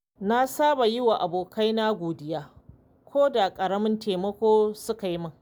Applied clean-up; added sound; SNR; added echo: none; none; none; none.